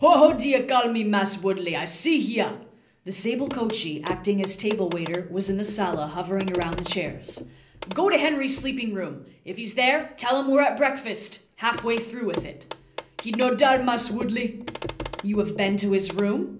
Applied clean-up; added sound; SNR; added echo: none; Clock; 14 dB; reverberation time 0.5 s.